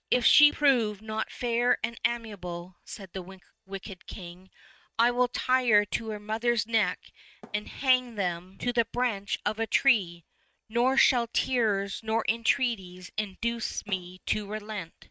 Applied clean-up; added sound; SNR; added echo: neural mask model RNNoise.